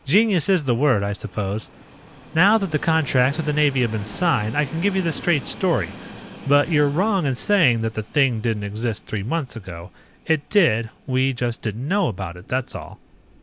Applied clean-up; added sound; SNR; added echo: none; Train; 18 dB; none.